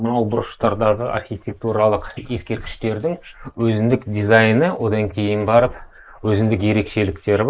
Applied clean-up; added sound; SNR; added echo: neural mask model Resemble Enhance denoiser.